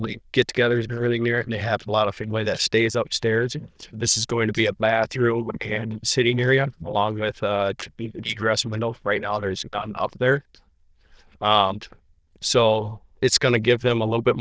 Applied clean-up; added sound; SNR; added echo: neural diffusion model UNIVERSE++.